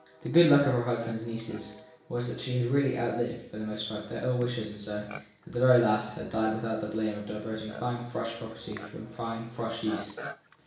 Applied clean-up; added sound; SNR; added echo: none; Livestock, farm animals, working animals; 19 dB; reverberation time 0.6 s.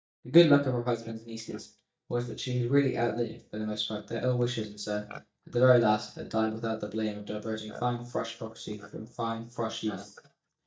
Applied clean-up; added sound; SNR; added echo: neural mask model DeepFilterNet 3.